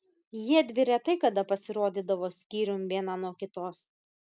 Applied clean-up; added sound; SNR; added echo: none; none; none; none.